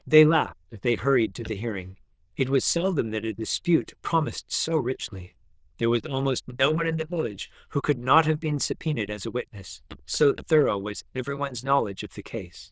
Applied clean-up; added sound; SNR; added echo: neural diffusion model UNIVERSE++.